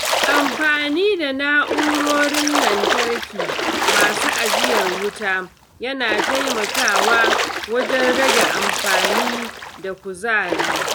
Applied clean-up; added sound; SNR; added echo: none; Splash, splatter; -1 dB; none.